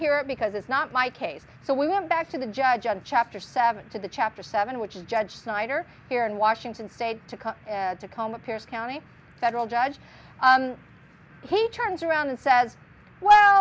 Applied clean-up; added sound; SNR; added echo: none; none; none; none.